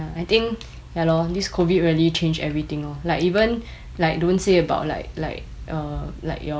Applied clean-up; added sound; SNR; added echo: none; none; none; none.